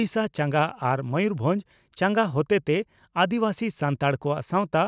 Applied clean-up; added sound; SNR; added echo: none; none; none; none.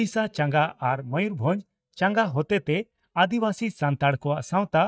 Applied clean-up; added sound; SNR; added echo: neural mask model DeepFilterNet 3.